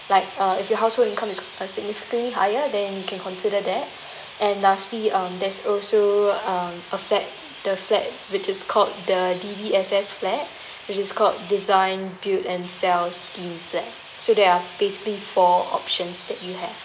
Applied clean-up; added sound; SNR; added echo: none; Chirp, tweet; 18 dB; none.